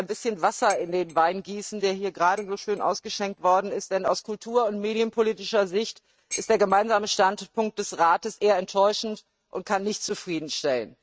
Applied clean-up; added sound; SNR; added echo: neural mask model RNNoise.